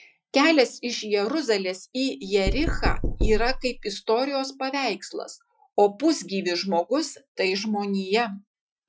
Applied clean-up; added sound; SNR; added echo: classical method Wiener filter.